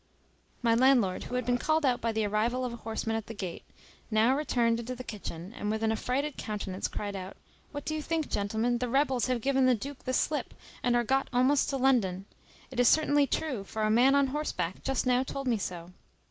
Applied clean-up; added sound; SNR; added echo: none; none; none; none.